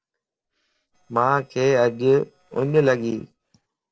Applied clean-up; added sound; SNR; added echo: neural separator model SepFormer DNS4.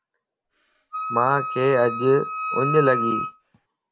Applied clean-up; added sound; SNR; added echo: none; Wind instrument, woodwind instrument; 4 dB; none.